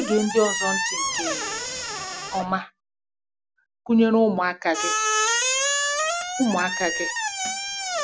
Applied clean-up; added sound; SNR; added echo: none; Squeak; 1 dB; none.